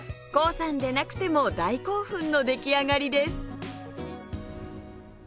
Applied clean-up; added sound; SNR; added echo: none; none; none; none.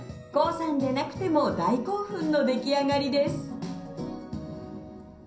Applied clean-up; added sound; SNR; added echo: none; none; none; reverberation time 0.6 s.